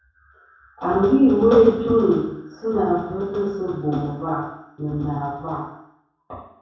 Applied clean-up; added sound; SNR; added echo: none; none; none; reverberation time 0.7 s.